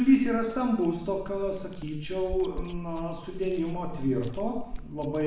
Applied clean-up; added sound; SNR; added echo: none; Chewing, mastication; 13 dB; reverberation time 0.7 s.